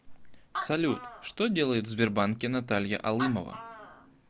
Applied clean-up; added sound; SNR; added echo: none; Animal; 13 dB; none.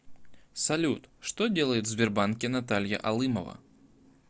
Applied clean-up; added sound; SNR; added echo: none; none; none; none.